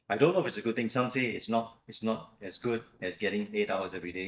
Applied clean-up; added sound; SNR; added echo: neural mask model DeepFilterNet 3.